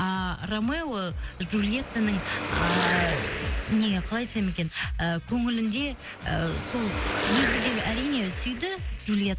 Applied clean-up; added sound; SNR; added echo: none; Car passing by / Traffic noise, roadway noise / Engine; 6 dB; none.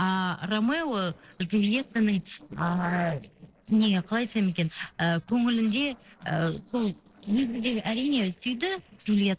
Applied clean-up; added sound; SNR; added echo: neural separator model SepFormer DNS4.